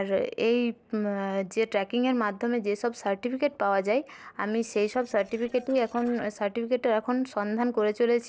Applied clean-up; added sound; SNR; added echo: neural separator model SepFormer DNS4.